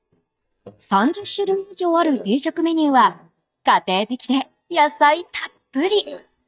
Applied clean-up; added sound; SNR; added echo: neural mask model DeepFilterNet 3.